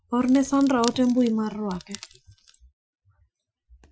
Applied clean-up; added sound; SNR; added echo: classical method Wiener filter.